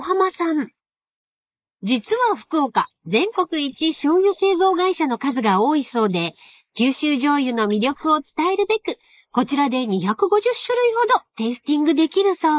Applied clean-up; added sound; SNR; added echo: neural mask model Resemble Enhance denoiser.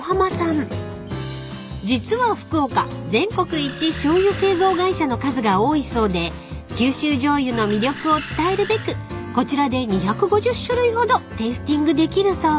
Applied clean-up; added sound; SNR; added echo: none; Animal; 15 dB; none.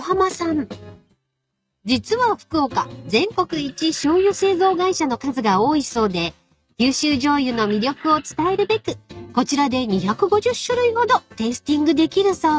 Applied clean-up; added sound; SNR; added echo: neural mask model RNNoise.